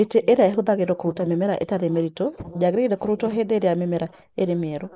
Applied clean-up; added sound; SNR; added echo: neural mask model Resemble Enhance denoiser.